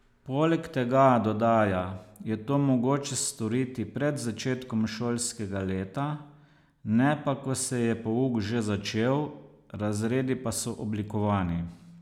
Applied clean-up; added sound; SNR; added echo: none; none; none; none.